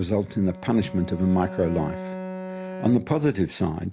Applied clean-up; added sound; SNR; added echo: none; Bowed string instrument; 12 dB; none.